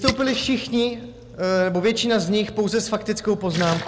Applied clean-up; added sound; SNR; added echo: none; Splash, splatter; 12 dB; none.